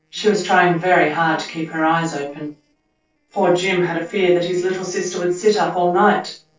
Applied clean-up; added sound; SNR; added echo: neural separator model SepFormer DNS4.